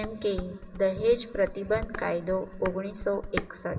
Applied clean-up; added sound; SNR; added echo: none; Dishes, pots, and pans; 11 dB; reverberation time 1.7 s.